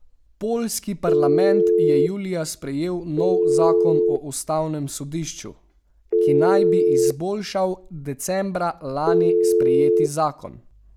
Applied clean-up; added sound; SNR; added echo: none; Telephone; -5 dB; none.